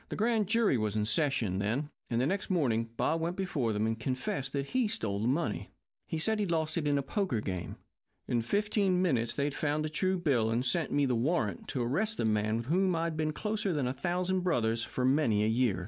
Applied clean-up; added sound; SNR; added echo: none; none; none; none.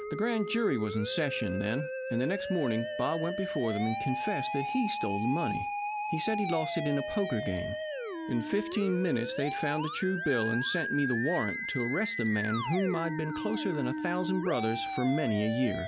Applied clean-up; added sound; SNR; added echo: none; Musical instrument; 4 dB; none.